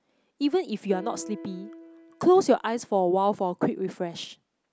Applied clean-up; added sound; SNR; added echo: none; Piano; 19 dB; none.